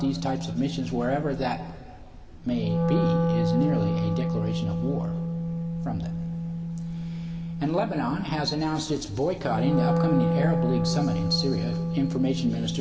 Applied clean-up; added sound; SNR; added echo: none; Wind instrument, woodwind instrument; -1 dB; reverberation time 1.9 s.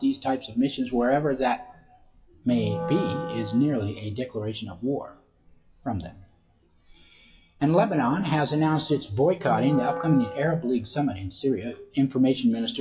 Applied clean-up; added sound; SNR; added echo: classical method WPE with log-MMSE.